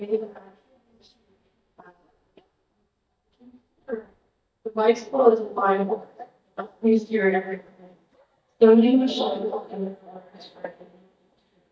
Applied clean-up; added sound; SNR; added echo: neural mask model DeepFilterNet 3.